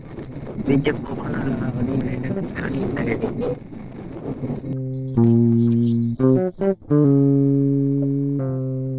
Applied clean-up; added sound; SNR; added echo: neural separator model SepFormer DNS4.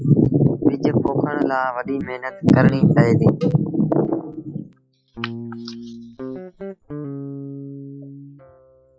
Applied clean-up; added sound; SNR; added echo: classical method log-MMSE.